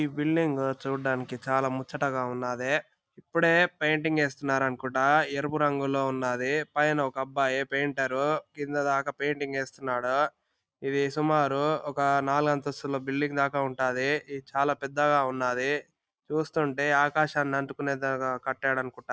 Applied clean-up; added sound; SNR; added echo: none; none; none; none.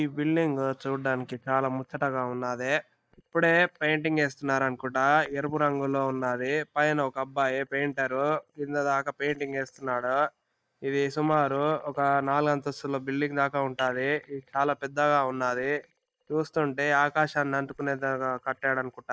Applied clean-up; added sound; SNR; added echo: neural mask model DeepFilterNet 3.